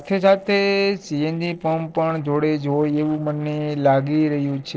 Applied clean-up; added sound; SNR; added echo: neural separator model SepFormer DNS4.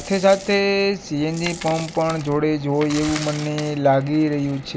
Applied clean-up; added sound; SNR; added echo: none; Coin (dropping); 16 dB; none.